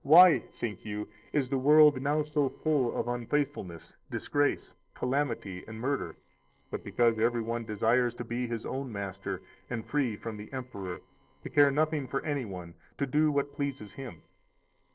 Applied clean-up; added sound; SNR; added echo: neural separator model SepFormer DNS4.